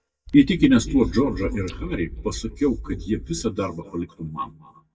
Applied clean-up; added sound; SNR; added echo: neural mask model DeepFilterNet 3.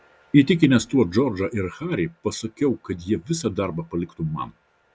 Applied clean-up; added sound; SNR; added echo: none; none; none; none.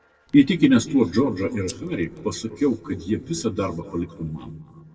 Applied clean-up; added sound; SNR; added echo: neural separator model SepFormer DNS4.